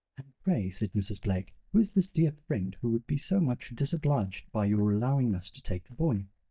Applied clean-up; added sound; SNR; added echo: neural mask model DeepFilterNet 3.